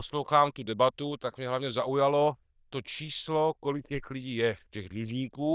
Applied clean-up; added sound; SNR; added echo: neural diffusion model UNIVERSE++.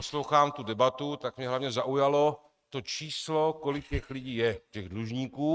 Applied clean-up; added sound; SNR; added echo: neural mask model RNNoise.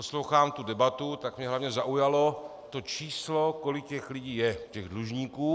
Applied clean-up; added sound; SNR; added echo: none; none; none; none.